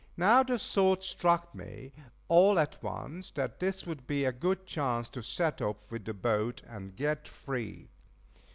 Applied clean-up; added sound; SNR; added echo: none; none; none; none.